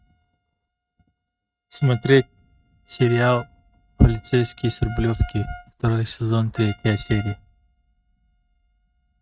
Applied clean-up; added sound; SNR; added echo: neural mask model RNNoise.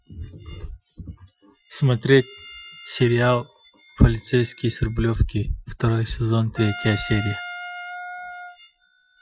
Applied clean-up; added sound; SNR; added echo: classical method Wiener filter.